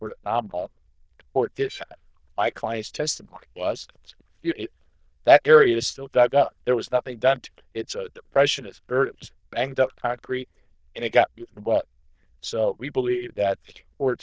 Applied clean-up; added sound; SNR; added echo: neural diffusion model UNIVERSE++.